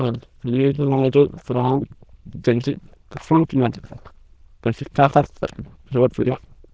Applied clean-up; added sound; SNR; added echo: neural diffusion model UNIVERSE++.